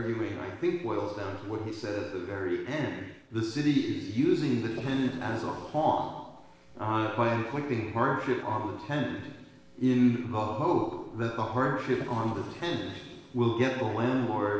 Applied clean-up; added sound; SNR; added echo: neural separator model SepFormer DNS4.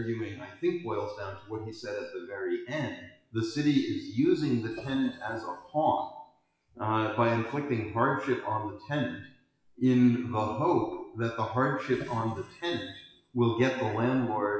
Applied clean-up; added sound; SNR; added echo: classical method WPE with log-MMSE.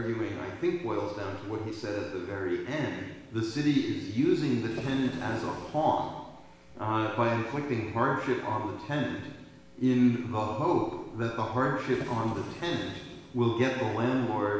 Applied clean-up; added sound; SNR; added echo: none; Printer; 14 dB; reverberation time 1.1 s.